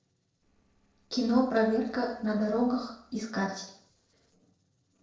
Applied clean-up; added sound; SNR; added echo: neural separator model SepFormer DNS4.